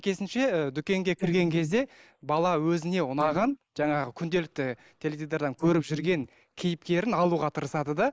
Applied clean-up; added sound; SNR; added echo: neural mask model Resemble Enhance denoiser.